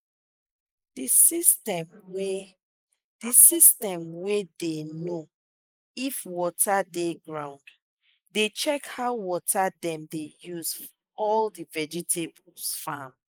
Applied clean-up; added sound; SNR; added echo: neural mask model Resemble Enhance denoiser.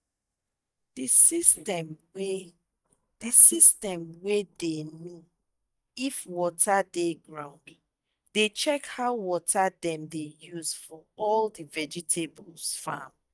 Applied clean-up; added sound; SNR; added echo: neural mask model DeepFilterNet 3.